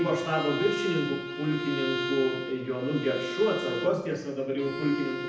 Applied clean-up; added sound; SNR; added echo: none; Bowed string instrument; 5 dB; reverberation time 0.9 s.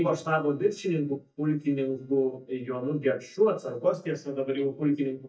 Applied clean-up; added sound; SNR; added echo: neural mask model DeepFilterNet 3.